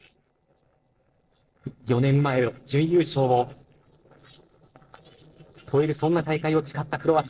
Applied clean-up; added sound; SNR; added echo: neural separator model SepFormer DNS4.